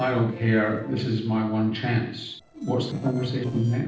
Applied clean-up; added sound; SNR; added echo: neural separator model SepFormer DNS4.